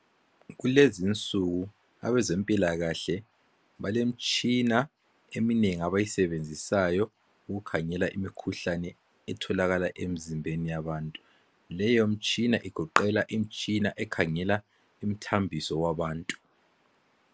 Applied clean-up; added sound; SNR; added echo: none; none; none; none.